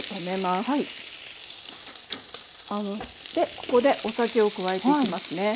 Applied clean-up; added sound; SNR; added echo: none; none; none; none.